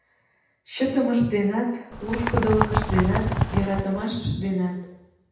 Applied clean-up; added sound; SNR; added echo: none; Bird; 0 dB; reverberation time 0.9 s.